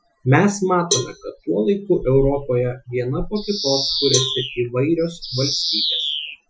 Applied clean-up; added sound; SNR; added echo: classical method Wiener filter.